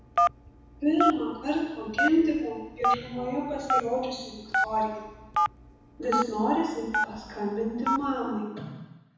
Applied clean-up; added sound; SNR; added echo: none; Telephone; 1 dB; reverberation time 1.1 s.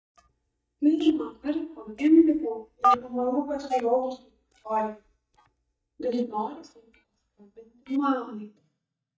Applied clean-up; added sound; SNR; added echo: neural mask model DeepFilterNet 3.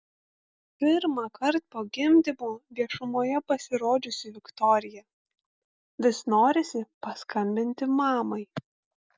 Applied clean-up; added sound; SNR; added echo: none; none; none; none.